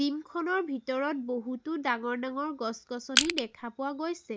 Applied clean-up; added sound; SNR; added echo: none; Crushing; -4 dB; none.